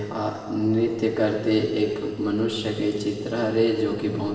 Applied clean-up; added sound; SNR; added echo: none; none; none; reverberation time 2.7 s.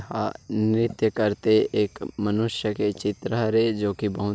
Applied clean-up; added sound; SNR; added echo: none; none; none; none.